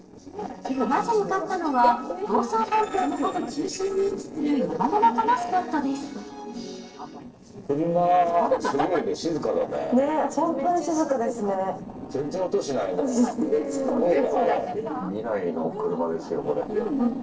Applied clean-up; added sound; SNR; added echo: neural separator model SepFormer DNS4.